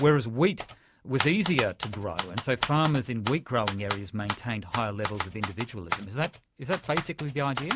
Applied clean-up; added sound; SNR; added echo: none; Typewriter; 5 dB; none.